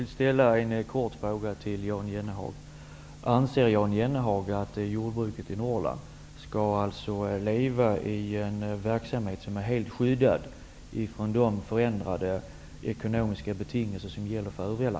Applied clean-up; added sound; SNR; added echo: none; none; none; none.